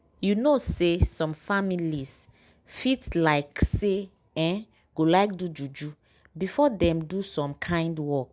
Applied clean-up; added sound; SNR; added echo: none; none; none; none.